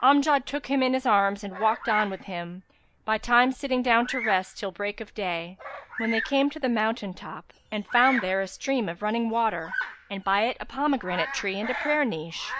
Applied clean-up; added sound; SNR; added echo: none; Bird vocalization, bird call, bird song; 12 dB; none.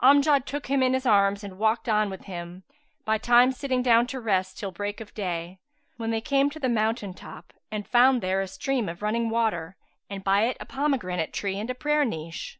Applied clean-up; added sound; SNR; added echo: none; none; none; none.